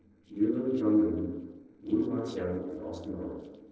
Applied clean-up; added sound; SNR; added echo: neural separator model SepFormer DNS4.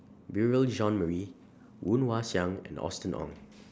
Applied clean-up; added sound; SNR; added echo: none; none; none; none.